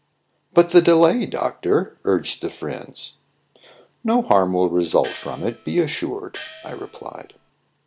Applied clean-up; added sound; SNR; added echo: none; Gong; 19 dB; none.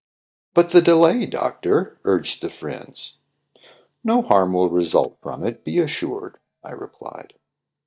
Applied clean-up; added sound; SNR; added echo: neural mask model DeepFilterNet 3.